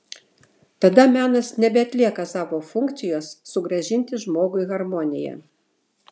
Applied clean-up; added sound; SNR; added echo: none; none; none; none.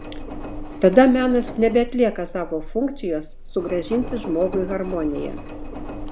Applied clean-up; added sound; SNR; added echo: none; Engine; 10 dB; none.